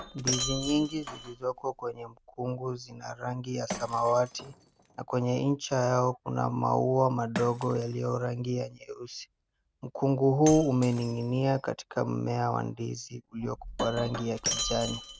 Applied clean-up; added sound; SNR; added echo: none; Shatter; 11 dB; none.